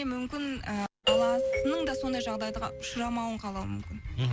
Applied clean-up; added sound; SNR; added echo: none; Doorbell; -2 dB; none.